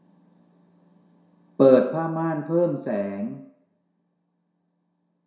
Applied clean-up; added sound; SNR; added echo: none; none; none; reverberation time 0.5 s.